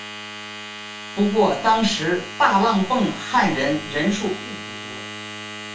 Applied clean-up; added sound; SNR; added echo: none; Domestic sounds, home sounds; 12 dB; reverberation time 0.3 s.